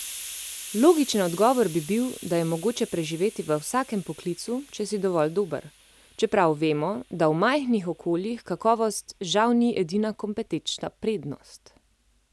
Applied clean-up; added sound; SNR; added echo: none; Hiss; 17 dB; none.